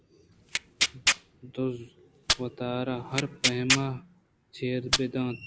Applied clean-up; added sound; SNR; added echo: none; Tearing; -2 dB; none.